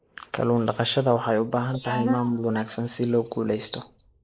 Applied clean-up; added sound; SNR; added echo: neural mask model Resemble Enhance denoiser.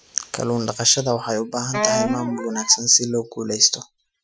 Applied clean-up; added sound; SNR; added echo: classical method Wiener filter.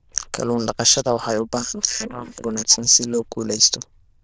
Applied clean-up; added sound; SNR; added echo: neural diffusion model UNIVERSE++.